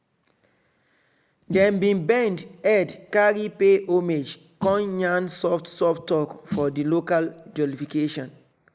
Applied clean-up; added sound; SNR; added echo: none; Snare drum; 15 dB; none.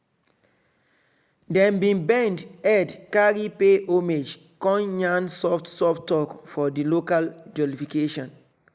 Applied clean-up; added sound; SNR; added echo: none; none; none; none.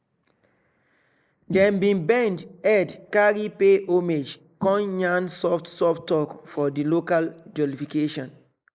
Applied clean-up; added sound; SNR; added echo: neural mask model Resemble Enhance denoiser.